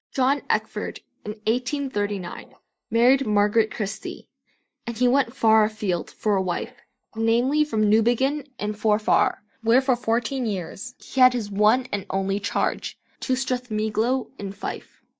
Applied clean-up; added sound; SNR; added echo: neural mask model DeepFilterNet 3.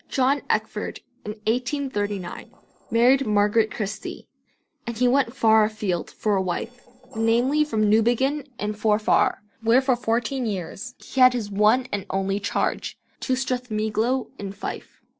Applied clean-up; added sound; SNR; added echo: neural separator model SepFormer DNS4.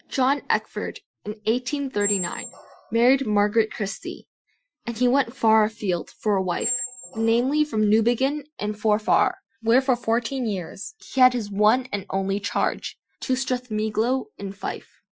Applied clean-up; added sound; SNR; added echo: classical method Wiener filter.